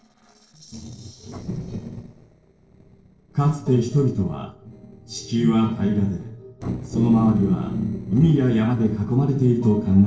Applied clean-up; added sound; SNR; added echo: neural separator model SepFormer DNS4.